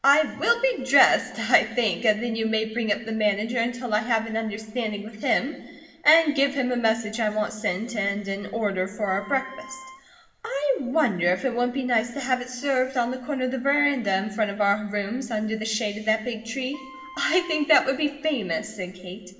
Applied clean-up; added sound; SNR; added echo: none; Wind instrument, woodwind instrument; 20 dB; reverberation time 1.1 s.